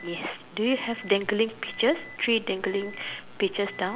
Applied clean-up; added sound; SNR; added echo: none; Alarm; 19 dB; none.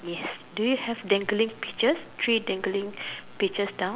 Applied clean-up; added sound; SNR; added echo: none; none; none; none.